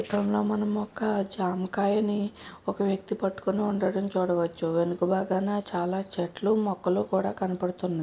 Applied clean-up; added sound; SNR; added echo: none; none; none; none.